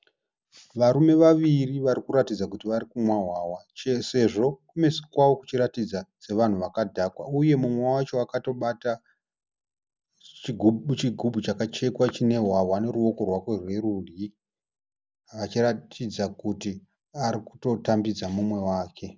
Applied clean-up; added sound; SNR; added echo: none; none; none; none.